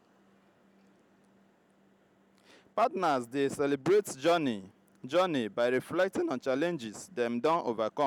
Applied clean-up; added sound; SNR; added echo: none; none; none; none.